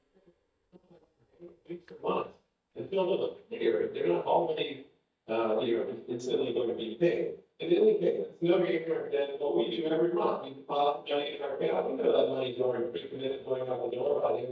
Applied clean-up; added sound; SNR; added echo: neural mask model DeepFilterNet 3.